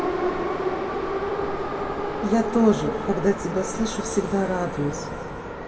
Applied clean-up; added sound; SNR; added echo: none; Subway, metro, underground; 2 dB; reverberation time 2.2 s.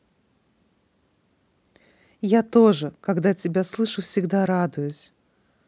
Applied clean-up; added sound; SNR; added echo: none; none; none; none.